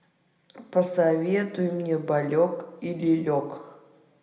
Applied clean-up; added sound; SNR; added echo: none; none; none; reverberation time 0.8 s.